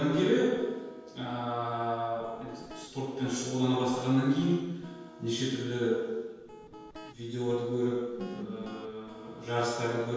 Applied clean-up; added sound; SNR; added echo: none; Guitar; 19 dB; reverberation time 1.2 s.